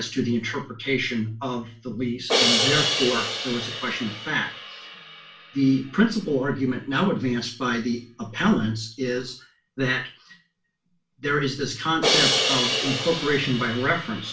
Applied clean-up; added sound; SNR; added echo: none; Crash cymbal; 3 dB; reverberation time 0.3 s.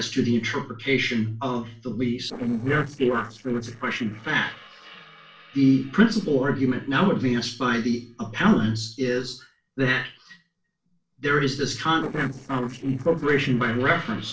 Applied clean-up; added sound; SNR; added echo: neural separator model SepFormer DNS4.